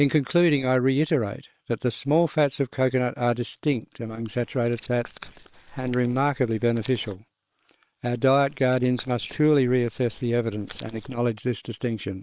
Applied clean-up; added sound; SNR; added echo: neural separator model SepFormer WHAM!.